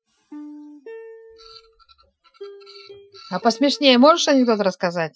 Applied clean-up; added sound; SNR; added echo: classical method Wiener filter.